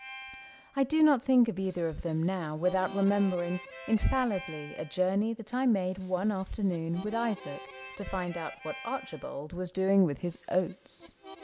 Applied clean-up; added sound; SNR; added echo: none; Harmonica; 18 dB; none.